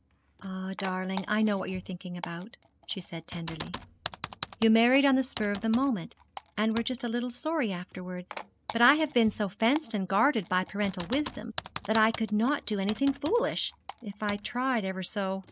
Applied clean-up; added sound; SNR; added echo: none; Typing; 16 dB; none.